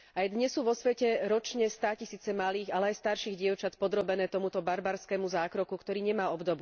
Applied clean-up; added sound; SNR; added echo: none; none; none; none.